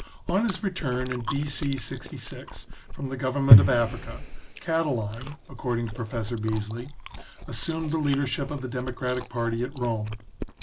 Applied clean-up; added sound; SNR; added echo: none; Chewing, mastication; 0 dB; none.